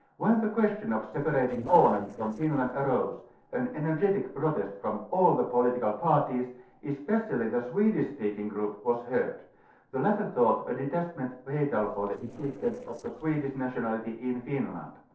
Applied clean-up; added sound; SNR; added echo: neural separator model SepFormer DNS4.